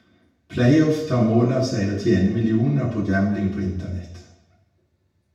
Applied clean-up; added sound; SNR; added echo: none; none; none; reverberation time 0.8 s.